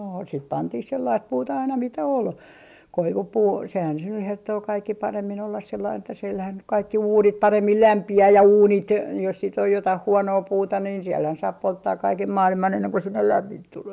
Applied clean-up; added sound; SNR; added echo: none; none; none; none.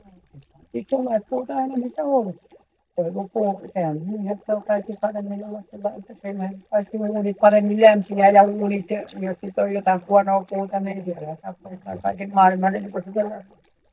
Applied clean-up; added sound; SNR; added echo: neural mask model DeepFilterNet 3.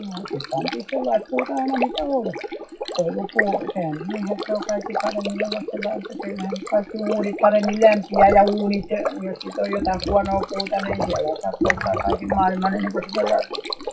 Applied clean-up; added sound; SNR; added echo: classical method WPE with log-MMSE.